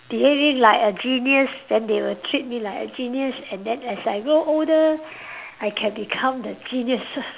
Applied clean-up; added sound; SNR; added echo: none; none; none; none.